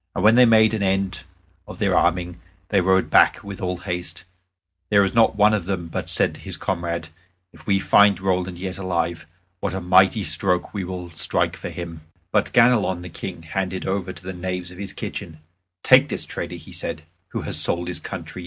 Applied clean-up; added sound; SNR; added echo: none; none; none; none.